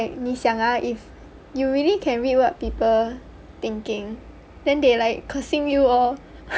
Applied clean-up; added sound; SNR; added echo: none; none; none; none.